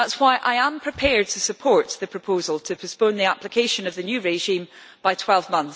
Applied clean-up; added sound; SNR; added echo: none; none; none; none.